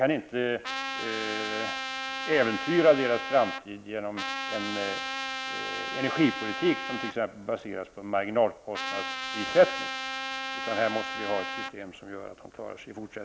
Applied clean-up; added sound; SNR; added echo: none; Trumpet; 5 dB; none.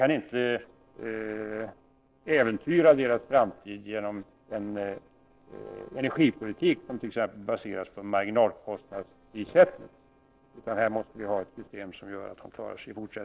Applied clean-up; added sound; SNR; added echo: neural separator model SepFormer DNS4.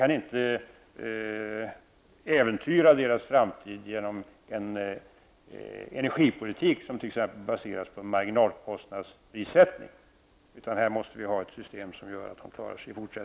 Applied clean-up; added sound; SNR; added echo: none; none; none; none.